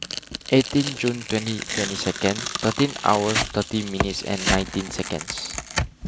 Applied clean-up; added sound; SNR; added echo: none; Tearing; 5 dB; none.